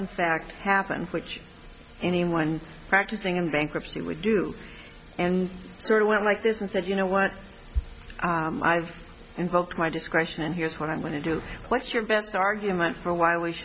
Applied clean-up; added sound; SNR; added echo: none; none; none; none.